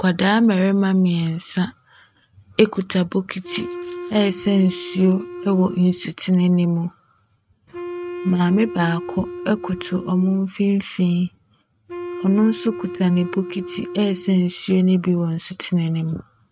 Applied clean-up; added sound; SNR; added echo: neural mask model RNNoise.